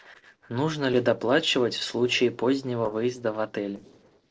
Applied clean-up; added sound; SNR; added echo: neural separator model SepFormer DNS4.